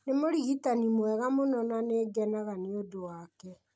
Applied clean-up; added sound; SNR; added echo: none; none; none; none.